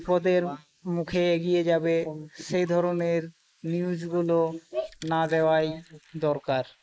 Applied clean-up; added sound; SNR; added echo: neural mask model Resemble Enhance denoiser.